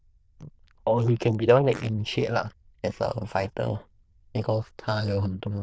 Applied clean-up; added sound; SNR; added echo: neural diffusion model UNIVERSE++.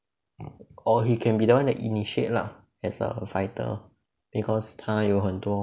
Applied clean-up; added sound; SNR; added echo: none; none; none; none.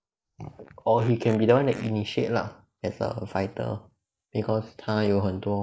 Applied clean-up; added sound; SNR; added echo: neural mask model Resemble Enhance denoiser.